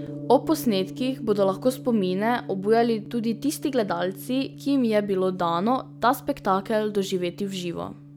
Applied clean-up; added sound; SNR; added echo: none; Gong; 14 dB; none.